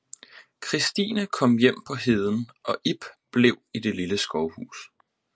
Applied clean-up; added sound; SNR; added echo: none; none; none; none.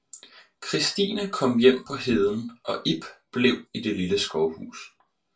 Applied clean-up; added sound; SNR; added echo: none; none; none; reverberation time 0.2 s.